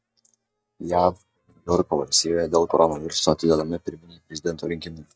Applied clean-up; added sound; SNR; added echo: neural mask model DeepFilterNet 3.